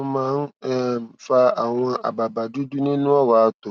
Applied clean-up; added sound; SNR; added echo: none; none; none; none.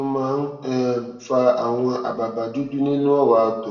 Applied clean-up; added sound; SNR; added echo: none; none; none; reverberation time 0.7 s.